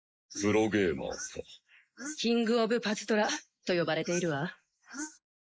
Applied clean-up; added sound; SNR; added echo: neural mask model Resemble Enhance denoiser.